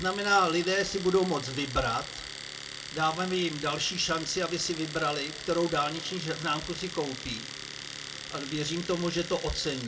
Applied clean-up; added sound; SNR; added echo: none; Domestic sounds, home sounds; 10 dB; reverberation time 0.2 s.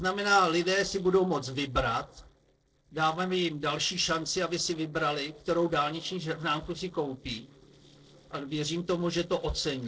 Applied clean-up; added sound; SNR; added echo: neural separator model SepFormer DNS4.